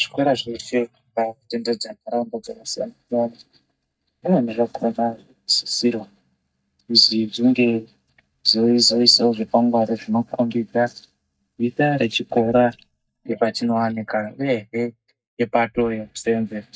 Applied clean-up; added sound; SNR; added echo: neural mask model DeepFilterNet 3.